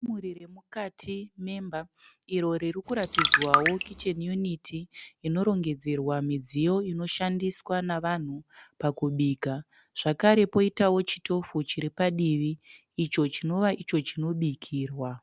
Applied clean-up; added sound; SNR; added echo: none; Trickle, dribble; -2 dB; none.